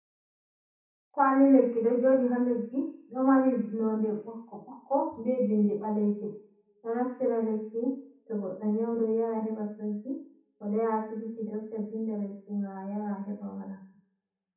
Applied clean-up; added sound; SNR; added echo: none; none; none; reverberation time 0.7 s.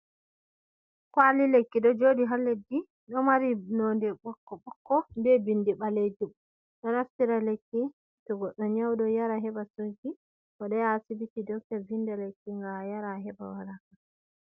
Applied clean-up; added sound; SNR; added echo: none; none; none; none.